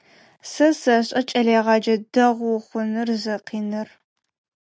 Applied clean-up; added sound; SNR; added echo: none; none; none; none.